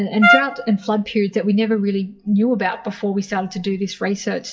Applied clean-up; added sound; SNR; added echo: classical method WPE with log-MMSE.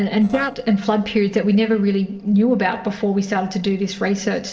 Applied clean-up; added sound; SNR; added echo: neural separator model SepFormer DNS4.